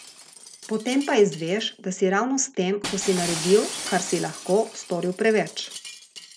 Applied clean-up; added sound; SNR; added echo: none; Shatter; 11 dB; none.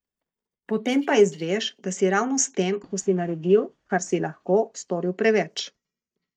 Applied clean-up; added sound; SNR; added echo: neural mask model DeepFilterNet 3.